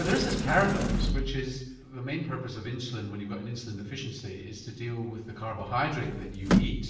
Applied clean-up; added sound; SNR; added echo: none; Sliding door; 1 dB; reverberation time 0.7 s.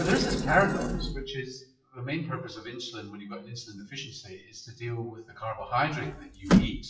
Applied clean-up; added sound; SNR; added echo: classical method WPE with log-MMSE.